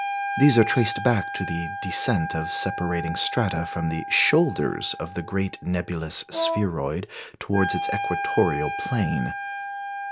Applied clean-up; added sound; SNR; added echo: none; Wind instrument, woodwind instrument + Wind instrument, woodwind instrument; 8 dB; none.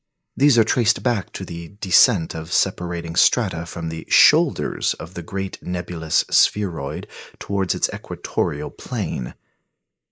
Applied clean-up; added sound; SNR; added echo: neural mask model Resemble Enhance denoiser.